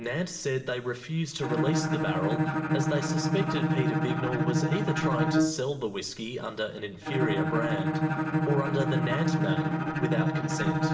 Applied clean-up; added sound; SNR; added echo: none; Bowed string instrument; -4 dB; reverberation time 2.5 s.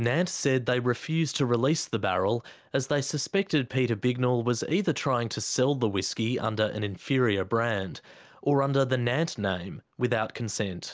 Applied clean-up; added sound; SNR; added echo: none; none; none; none.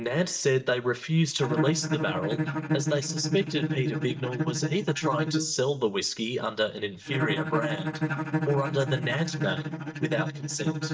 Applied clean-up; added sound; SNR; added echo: neural mask model DeepFilterNet 3.